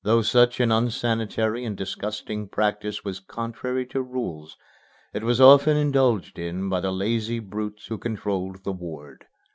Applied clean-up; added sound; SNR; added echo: none; none; none; none.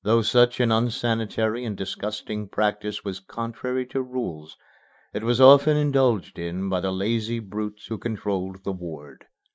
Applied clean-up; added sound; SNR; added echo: neural mask model Resemble Enhance denoiser.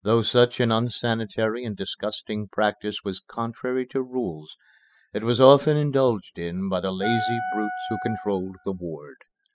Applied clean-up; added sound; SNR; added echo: classical method spectral subtraction.